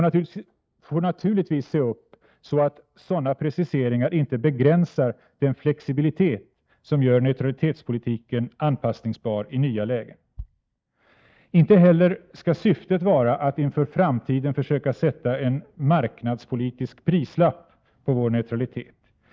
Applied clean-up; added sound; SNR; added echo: neural mask model DeepFilterNet 3.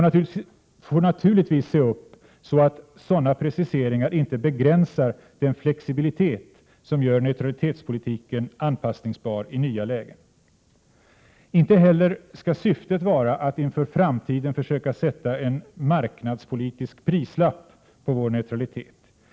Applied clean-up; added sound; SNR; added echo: none; none; none; none.